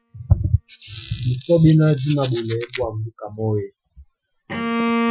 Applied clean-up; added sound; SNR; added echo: classical method Wiener filter.